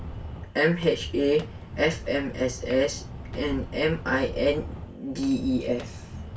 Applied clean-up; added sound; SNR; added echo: none; Walk, footsteps; 10 dB; reverberation time 0.2 s.